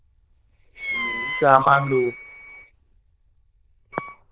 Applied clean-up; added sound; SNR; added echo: neural diffusion model UNIVERSE++.